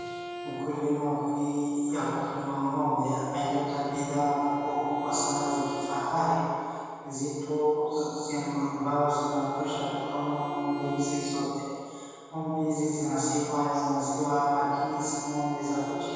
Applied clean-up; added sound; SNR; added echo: none; Bowed string instrument; 14 dB; reverberation time 2.1 s.